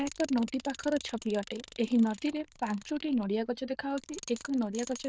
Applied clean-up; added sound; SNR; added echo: neural diffusion model UNIVERSE++.